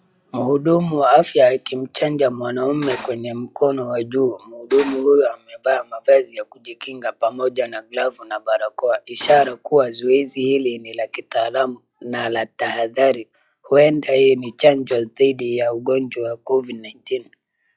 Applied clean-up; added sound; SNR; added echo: classical method log-MMSE.